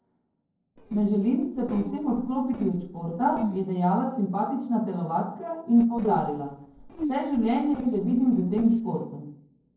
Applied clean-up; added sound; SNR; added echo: neural separator model SepFormer DNS4.